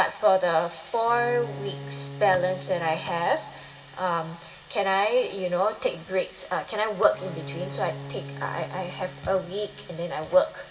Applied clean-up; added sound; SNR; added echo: none; Bowed string instrument; 15 dB; reverberation time 2.6 s.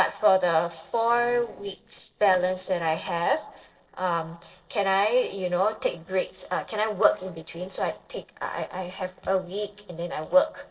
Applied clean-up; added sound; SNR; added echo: neural separator model SepFormer DNS4.